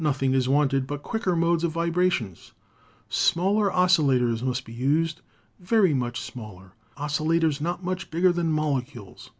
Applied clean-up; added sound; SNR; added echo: none; none; none; none.